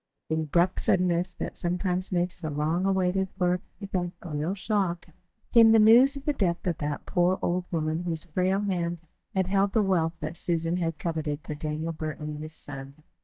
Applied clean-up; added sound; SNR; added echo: neural mask model DeepFilterNet 3.